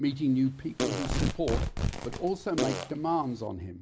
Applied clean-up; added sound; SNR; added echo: none; Fart + Tearing; 2 dB; none.